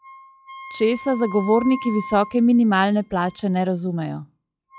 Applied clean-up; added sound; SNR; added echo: classical method log-MMSE.